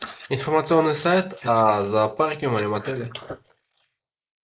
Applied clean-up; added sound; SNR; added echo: neural mask model Resemble Enhance denoiser.